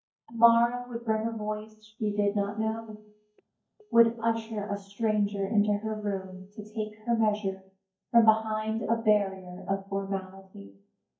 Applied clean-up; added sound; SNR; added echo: neural mask model DeepFilterNet 3.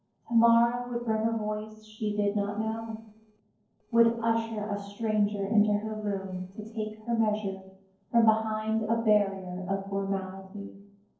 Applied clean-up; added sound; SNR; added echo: neural separator model SepFormer DNS4.